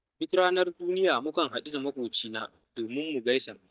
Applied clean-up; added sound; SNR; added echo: neural mask model DeepFilterNet 3.